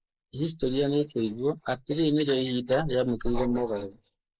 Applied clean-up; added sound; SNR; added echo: neural mask model Resemble Enhance denoiser.